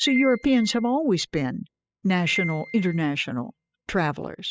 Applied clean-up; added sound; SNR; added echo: classical method spectral subtraction.